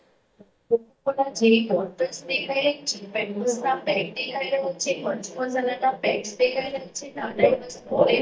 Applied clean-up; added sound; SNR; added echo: neural mask model DeepFilterNet 3.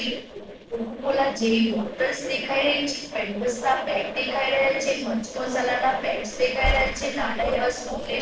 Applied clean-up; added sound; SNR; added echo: neural separator model SepFormer DNS4.